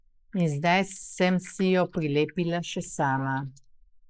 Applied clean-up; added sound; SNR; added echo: neural mask model Resemble Enhance denoiser.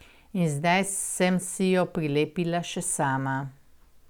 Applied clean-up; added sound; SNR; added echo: none; none; none; none.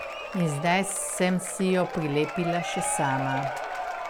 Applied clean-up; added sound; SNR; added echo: none; Applause / Crowd / Cheering; 6 dB; none.